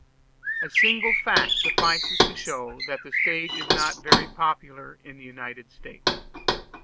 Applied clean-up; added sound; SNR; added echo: none; Bird + Knock; -5 dB; none.